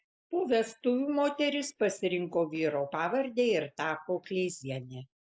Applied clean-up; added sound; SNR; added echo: neural mask model Resemble Enhance denoiser.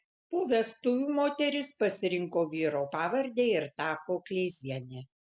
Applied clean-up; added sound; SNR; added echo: none; none; none; none.